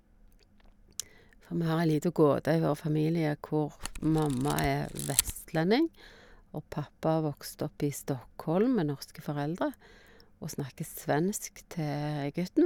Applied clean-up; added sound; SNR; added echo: none; Camera; 6 dB; none.